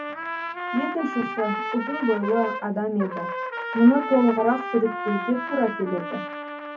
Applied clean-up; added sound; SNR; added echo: none; Trumpet; 7 dB; reverberation time 0.3 s.